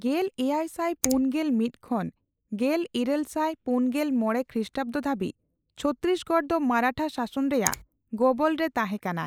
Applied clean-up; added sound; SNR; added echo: neural mask model Resemble Enhance denoiser.